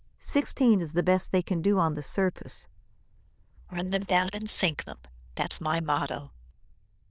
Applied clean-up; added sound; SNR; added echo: neural diffusion model UNIVERSE++.